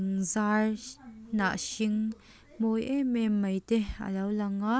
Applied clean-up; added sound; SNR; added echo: none; none; none; none.